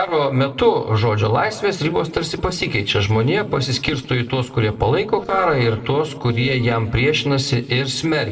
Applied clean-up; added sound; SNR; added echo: neural separator model SepFormer DNS4.